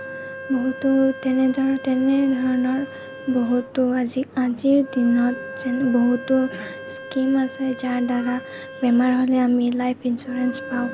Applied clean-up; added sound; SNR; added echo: none; Wind instrument, woodwind instrument; 15 dB; none.